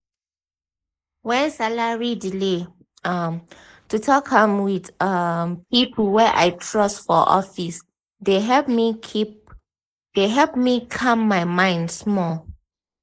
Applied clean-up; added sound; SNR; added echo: neural mask model Resemble Enhance denoiser.